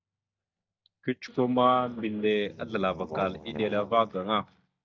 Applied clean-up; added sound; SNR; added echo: neural mask model DeepFilterNet 3.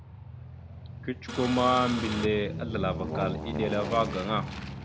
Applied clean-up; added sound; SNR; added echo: none; Printer + Aircraft; 5 dB; none.